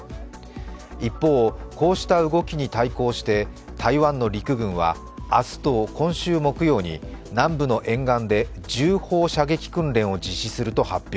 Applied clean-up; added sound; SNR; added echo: none; none; none; none.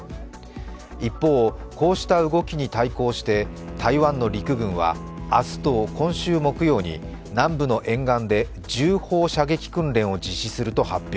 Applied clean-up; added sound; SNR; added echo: none; Bowed string instrument; 17 dB; none.